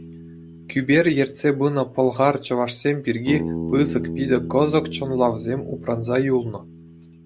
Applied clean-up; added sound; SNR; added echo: none; Bass guitar; 11 dB; none.